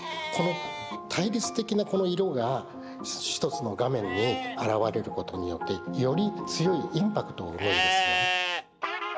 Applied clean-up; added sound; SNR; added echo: none; Livestock, farm animals, working animals; 5 dB; none.